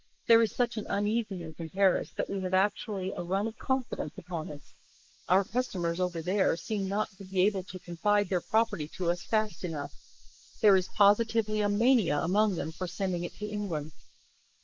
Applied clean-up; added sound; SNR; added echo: neural mask model Resemble Enhance denoiser.